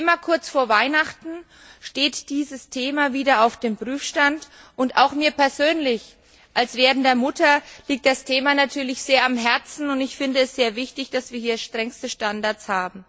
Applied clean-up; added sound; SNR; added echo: none; none; none; none.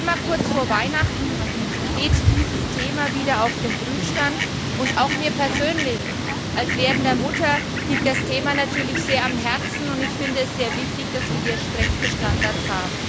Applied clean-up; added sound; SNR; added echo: none; Fowl; -2 dB; none.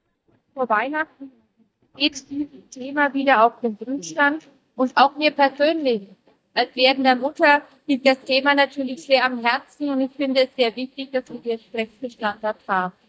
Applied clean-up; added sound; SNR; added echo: neural mask model DeepFilterNet 3.